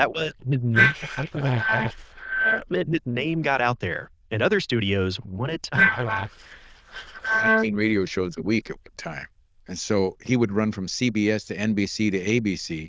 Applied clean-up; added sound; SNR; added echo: neural diffusion model UNIVERSE++.